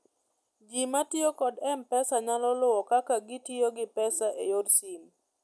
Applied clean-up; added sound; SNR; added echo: none; none; none; none.